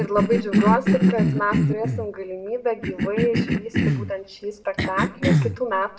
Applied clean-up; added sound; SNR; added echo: none; Cough; -3 dB; reverberation time 0.5 s.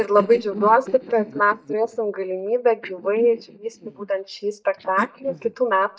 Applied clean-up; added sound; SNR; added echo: neural mask model DeepFilterNet 3.